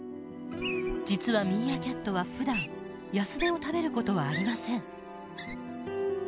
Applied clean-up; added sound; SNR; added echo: none; Wild animals; 12 dB; none.